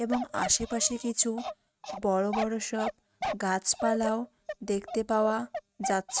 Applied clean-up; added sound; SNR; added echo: neural mask model RNNoise.